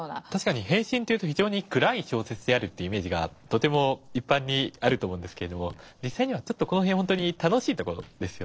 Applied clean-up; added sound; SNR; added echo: neural separator model SepFormer DNS4.